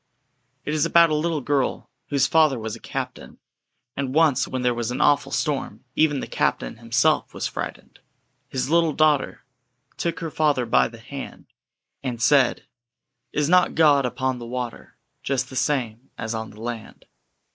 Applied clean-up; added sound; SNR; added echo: neural mask model Resemble Enhance denoiser.